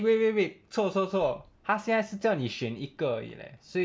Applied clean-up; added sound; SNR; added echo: none; none; none; none.